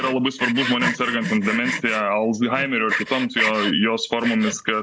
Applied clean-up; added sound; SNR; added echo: none; Sawing; 7 dB; none.